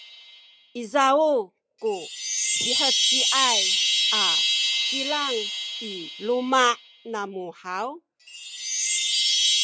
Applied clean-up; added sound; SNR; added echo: none; Chime; -2 dB; none.